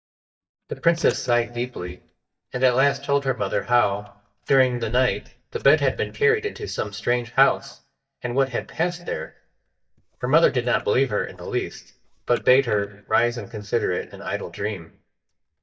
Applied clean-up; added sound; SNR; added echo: neural mask model DeepFilterNet 3.